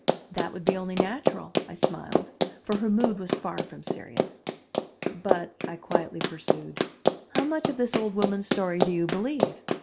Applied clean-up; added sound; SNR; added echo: none; Run; -2 dB; none.